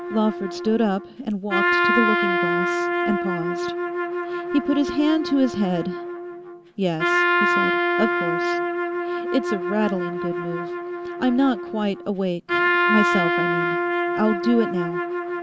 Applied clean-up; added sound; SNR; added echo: none; Trumpet; -1 dB; none.